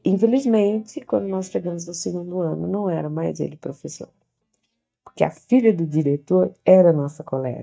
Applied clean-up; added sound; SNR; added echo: neural mask model DeepFilterNet 3.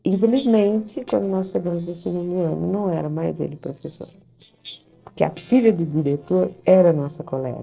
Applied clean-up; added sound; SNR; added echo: neural separator model SepFormer DNS4.